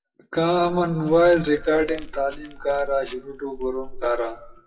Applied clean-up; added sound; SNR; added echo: classical method WPE with log-MMSE.